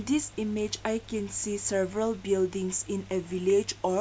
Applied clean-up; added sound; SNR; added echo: none; Engine; 20 dB; none.